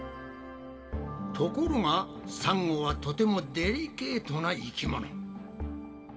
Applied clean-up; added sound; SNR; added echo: none; none; none; reverberation time 2.1 s.